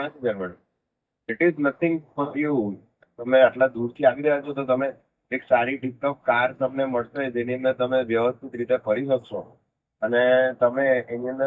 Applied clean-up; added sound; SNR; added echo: neural mask model DeepFilterNet 3.